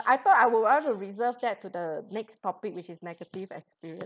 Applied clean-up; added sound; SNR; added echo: none; none; none; none.